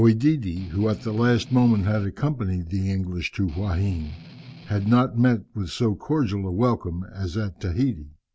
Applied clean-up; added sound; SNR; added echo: none; Strum; 19 dB; none.